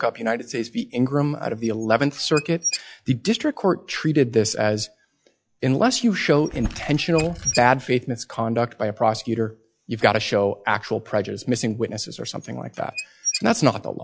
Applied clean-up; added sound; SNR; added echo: classical method log-MMSE.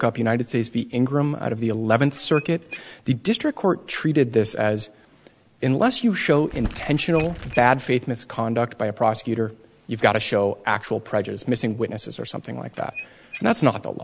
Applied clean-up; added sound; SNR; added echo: none; Crumpling, crinkling + Squeak / Dishes, pots, and pans; 10 dB; none.